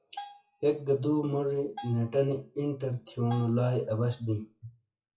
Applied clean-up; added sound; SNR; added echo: classical method WPE with log-MMSE.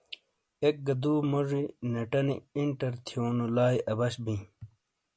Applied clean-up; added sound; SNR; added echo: none; none; none; none.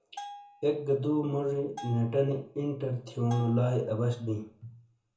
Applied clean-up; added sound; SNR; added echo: none; Bell; 18 dB; reverberation time 0.7 s.